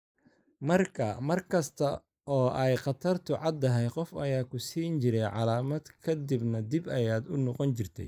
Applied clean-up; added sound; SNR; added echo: neural mask model Resemble Enhance denoiser.